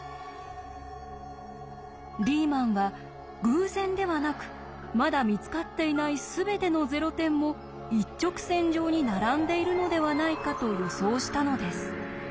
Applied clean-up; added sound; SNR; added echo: none; none; none; none.